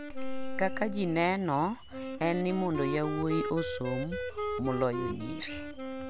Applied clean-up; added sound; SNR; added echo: none; Wind instrument, woodwind instrument; 7 dB; none.